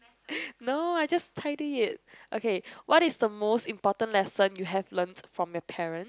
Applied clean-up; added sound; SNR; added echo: none; none; none; none.